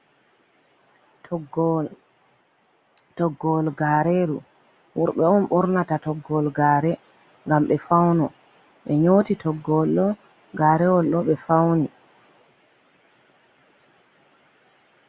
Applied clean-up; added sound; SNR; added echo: none; none; none; none.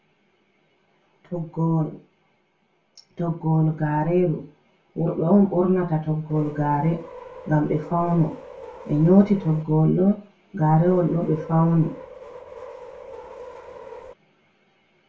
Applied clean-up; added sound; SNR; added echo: none; Subway, metro, underground; 16 dB; reverberation time 0.3 s.